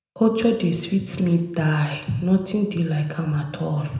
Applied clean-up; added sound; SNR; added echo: none; none; none; reverberation time 0.8 s.